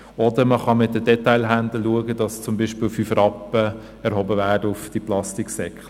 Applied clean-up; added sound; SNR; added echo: none; none; none; none.